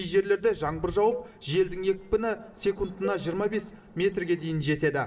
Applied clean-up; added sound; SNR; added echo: none; Cowbell; 16 dB; reverberation time 1.2 s.